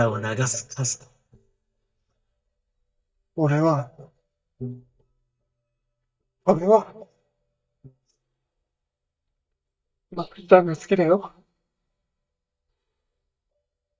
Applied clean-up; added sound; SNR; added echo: neural mask model DeepFilterNet 3.